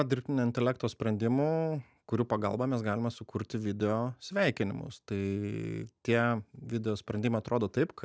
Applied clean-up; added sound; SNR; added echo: none; none; none; none.